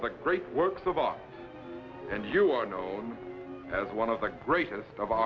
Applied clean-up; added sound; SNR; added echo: none; none; none; none.